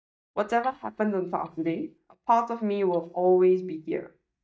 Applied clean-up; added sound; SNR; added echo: neural mask model DeepFilterNet 3.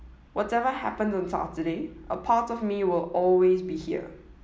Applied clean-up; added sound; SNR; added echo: none; none; none; none.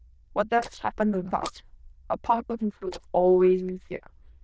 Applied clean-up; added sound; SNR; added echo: neural diffusion model UNIVERSE++.